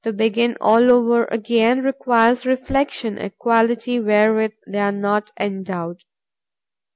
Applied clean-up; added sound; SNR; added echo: none; none; none; none.